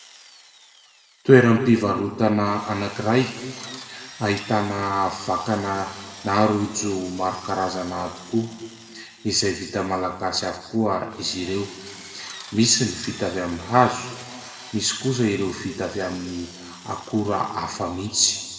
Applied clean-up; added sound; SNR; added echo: none; Drill; 19 dB; reverberation time 1.8 s.